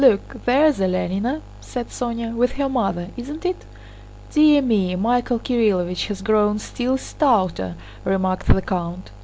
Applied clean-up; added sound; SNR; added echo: none; none; none; none.